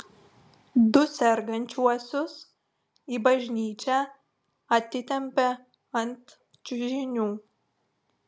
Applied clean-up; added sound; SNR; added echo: none; none; none; none.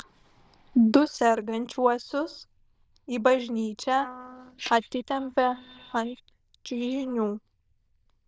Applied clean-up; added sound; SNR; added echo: neural diffusion model UNIVERSE++.